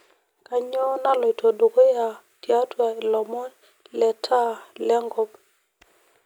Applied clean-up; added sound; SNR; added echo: none; none; none; none.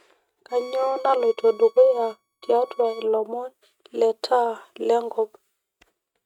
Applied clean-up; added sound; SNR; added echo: neural mask model RNNoise.